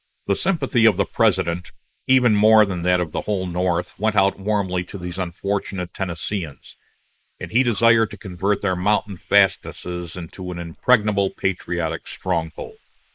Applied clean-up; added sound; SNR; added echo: neural mask model Resemble Enhance denoiser.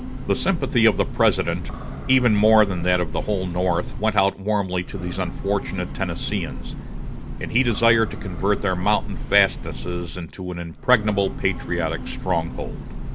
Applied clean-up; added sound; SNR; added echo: none; Train / Breathing; 6 dB; none.